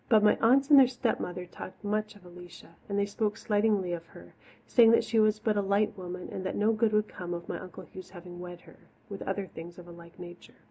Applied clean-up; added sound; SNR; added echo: none; none; none; none.